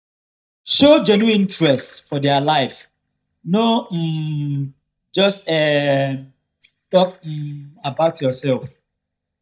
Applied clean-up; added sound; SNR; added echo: neural mask model DeepFilterNet 3.